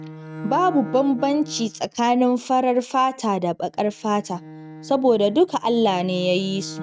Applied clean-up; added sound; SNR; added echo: neural mask model RNNoise.